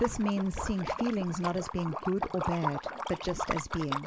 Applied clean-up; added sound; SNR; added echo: none; Liquid; 5 dB; none.